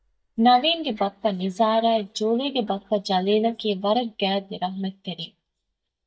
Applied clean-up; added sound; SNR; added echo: neural mask model DeepFilterNet 3.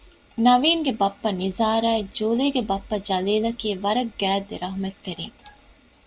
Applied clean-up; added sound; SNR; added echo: none; none; none; none.